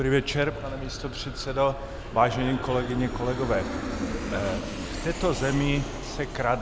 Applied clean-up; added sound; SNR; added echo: none; Church bell + Aircraft; 6 dB; none.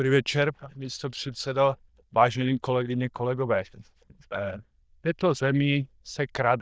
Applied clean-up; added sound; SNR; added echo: neural diffusion model UNIVERSE++.